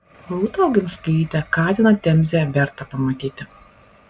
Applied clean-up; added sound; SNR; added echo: none; none; none; none.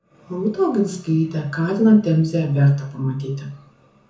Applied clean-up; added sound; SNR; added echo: none; none; none; reverberation time 0.6 s.